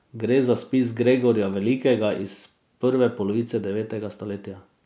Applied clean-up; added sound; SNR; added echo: none; none; none; none.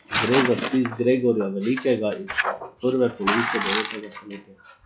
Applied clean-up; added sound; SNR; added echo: classical method log-MMSE.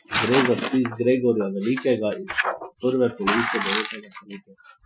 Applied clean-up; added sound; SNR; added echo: classical method Wiener filter.